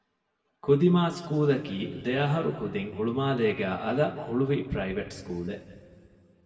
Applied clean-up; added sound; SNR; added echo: none; none; none; reverberation time 1.7 s.